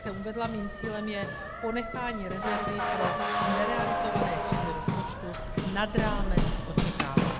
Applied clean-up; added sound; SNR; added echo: none; Hammer + Motor vehicle (road) / Siren; -5 dB; none.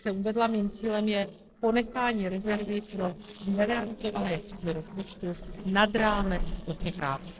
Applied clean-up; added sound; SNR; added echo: neural separator model SepFormer DNS4.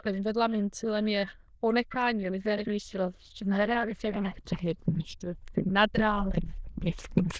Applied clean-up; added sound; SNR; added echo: neural diffusion model UNIVERSE++.